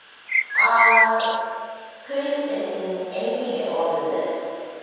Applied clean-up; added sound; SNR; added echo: none; Bird; 0 dB; reverberation time 2.1 s.